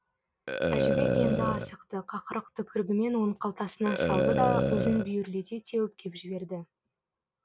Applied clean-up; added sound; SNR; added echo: none; Burping, eructation; -1 dB; none.